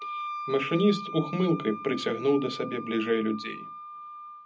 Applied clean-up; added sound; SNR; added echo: none; Wind instrument, woodwind instrument; 10 dB; reverberation time 0.4 s.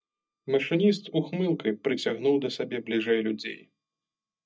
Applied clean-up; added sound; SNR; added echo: neural mask model DeepFilterNet 3.